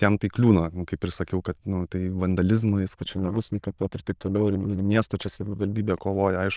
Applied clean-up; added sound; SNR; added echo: neural diffusion model UNIVERSE++.